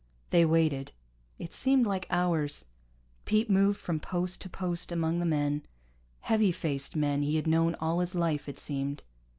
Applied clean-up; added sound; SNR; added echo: none; none; none; none.